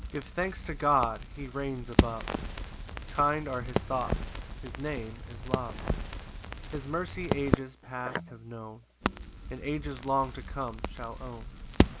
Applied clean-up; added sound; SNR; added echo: none; Crackle; -1 dB; none.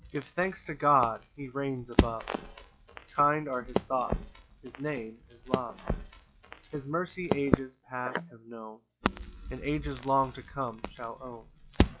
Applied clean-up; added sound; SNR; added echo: classical method log-MMSE.